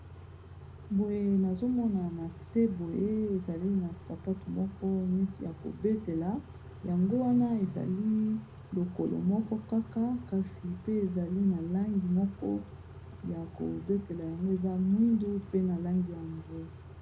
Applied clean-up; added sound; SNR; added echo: none; Idling / Accelerating, revving, vroom / Car; 15 dB; reverberation time 0.4 s.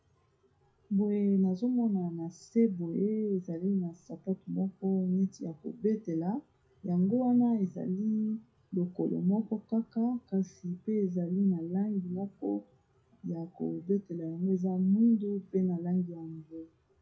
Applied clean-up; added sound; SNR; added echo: classical method WPE with log-MMSE.